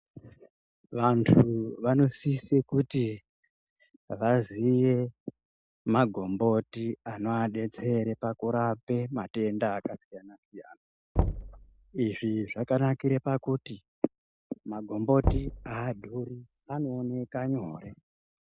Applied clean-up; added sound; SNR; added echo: none; Knock; 5 dB; none.